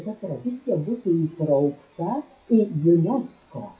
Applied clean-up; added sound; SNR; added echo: classical method WPE with log-MMSE.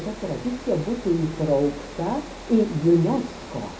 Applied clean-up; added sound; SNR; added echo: none; Water; 15 dB; reverberation time 0.4 s.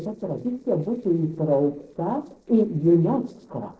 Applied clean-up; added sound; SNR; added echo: neural separator model SepFormer DNS4.